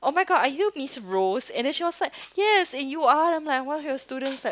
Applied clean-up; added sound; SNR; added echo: none; none; none; none.